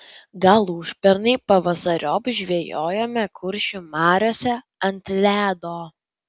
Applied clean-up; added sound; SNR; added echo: none; none; none; none.